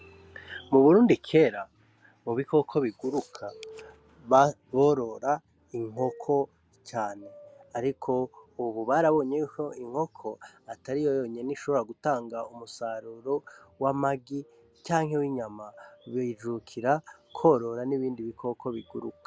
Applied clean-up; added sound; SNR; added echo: none; none; none; none.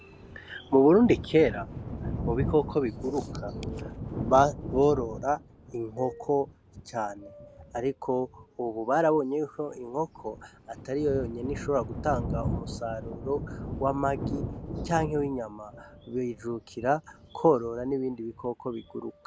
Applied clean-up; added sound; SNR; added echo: none; Thunder; 9 dB; none.